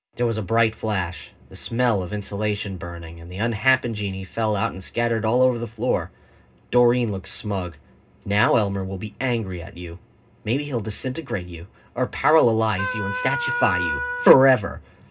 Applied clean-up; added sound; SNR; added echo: none; Wind instrument, woodwind instrument; 4 dB; reverberation time 0.2 s.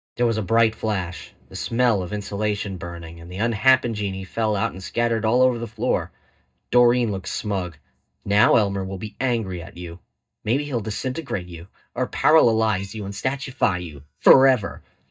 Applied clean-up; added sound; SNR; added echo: neural mask model DeepFilterNet 3.